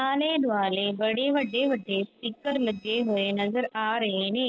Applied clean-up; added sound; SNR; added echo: neural separator model SepFormer DNS4.